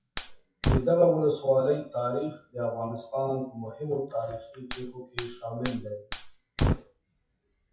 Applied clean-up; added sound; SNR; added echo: classical method WPE with log-MMSE.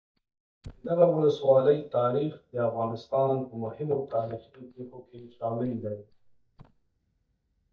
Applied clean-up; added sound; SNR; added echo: neural mask model DeepFilterNet 3.